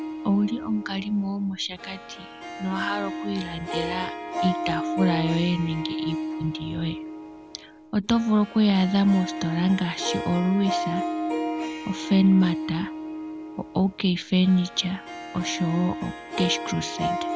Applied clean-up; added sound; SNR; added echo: none; Harp; 6 dB; none.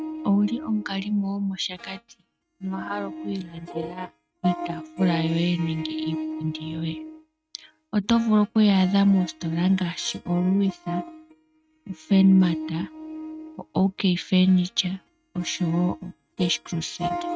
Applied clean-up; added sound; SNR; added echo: neural mask model RNNoise.